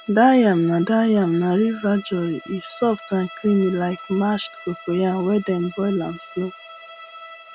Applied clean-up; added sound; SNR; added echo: none; Bowed string instrument; 19 dB; none.